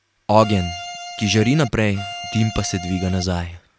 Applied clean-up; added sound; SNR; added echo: none; Bowed string instrument; 12 dB; none.